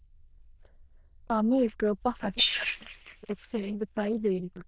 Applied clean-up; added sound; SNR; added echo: neural diffusion model UNIVERSE++.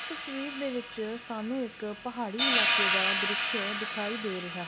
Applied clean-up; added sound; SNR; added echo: none; Hi-hat; -4 dB; none.